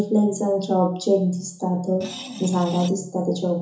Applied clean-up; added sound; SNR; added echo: none; Screech; 14 dB; reverberation time 0.7 s.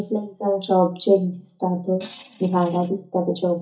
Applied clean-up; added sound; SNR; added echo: neural mask model DeepFilterNet 3.